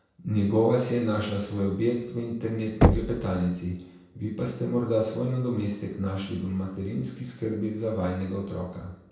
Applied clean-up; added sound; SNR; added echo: none; Knock; 0 dB; reverberation time 0.6 s.